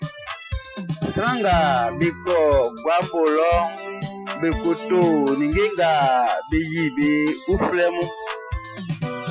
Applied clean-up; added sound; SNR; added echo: classical method Wiener filter.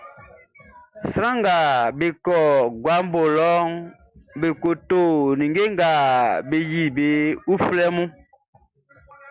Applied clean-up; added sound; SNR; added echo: none; none; none; none.